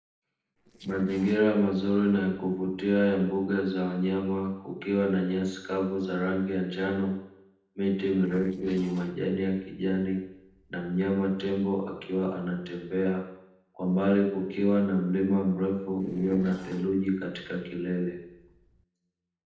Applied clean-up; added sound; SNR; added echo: neural separator model SepFormer DNS4.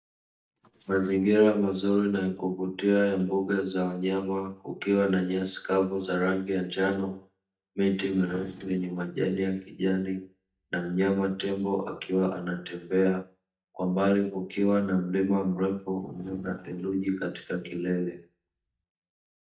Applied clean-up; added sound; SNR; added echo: neural mask model DeepFilterNet 3.